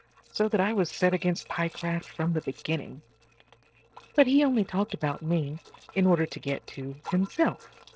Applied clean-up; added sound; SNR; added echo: neural separator model SepFormer DNS4.